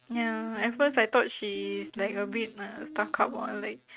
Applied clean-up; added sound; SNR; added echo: neural mask model RNNoise.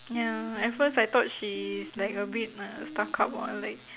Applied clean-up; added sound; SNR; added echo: none; Guitar; 12 dB; none.